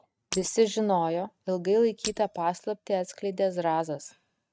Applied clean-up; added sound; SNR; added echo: neural mask model RNNoise.